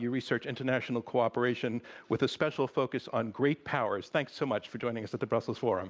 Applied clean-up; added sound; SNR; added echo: none; none; none; none.